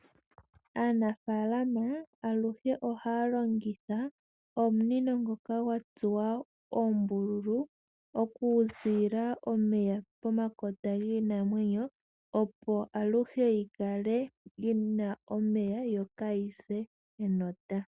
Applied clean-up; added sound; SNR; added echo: none; none; none; none.